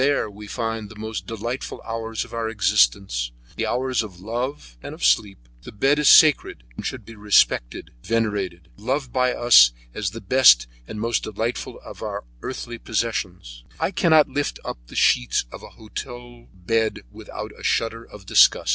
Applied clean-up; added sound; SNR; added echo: none; none; none; none.